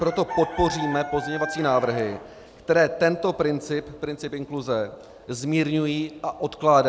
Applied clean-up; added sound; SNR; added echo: none; Chicken, rooster; 13 dB; none.